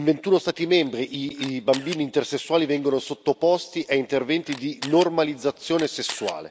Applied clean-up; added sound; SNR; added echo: none; Camera; 16 dB; none.